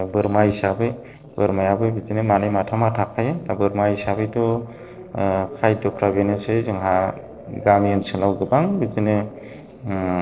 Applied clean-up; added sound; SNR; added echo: neural separator model SepFormer DNS4.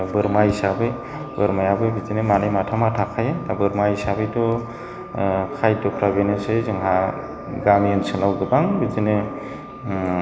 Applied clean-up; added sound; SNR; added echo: none; Wind instrument, woodwind instrument; 19 dB; none.